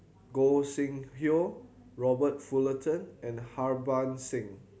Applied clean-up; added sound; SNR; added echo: none; none; none; none.